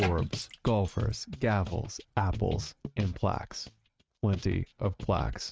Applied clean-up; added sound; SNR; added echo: neural mask model RNNoise.